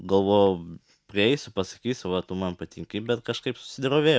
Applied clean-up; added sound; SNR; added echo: none; none; none; none.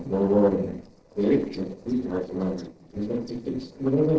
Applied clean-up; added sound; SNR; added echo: neural separator model SepFormer DNS4.